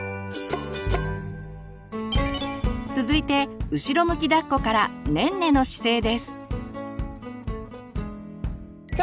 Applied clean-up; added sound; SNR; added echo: none; Bowed string instrument; 10 dB; none.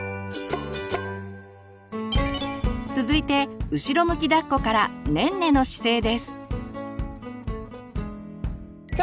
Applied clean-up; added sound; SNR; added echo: none; none; none; none.